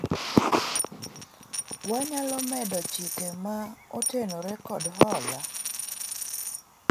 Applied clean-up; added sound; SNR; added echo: none; Coin (dropping); 5 dB; none.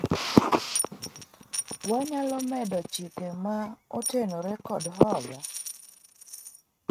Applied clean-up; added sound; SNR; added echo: neural mask model RNNoise.